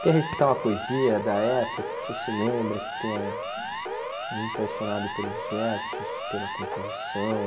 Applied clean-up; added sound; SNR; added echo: none; Siren; 5 dB; reverberation time 1.0 s.